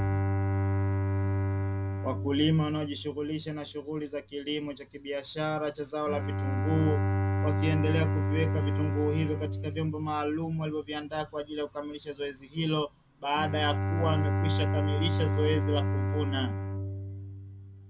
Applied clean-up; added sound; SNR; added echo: none; Bowed string instrument; -2 dB; none.